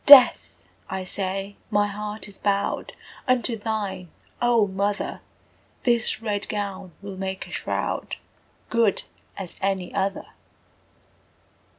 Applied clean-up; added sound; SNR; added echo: none; none; none; none.